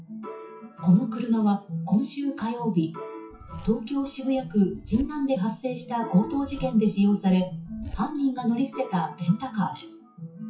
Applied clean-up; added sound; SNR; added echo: classical method WPE with log-MMSE.